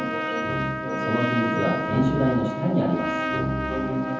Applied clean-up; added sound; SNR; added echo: none; Trumpet; 4 dB; reverberation time 0.7 s.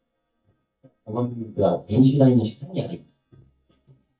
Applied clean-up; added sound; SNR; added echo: neural mask model DeepFilterNet 3.